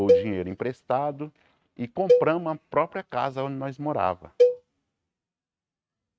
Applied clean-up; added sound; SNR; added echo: neural mask model RNNoise.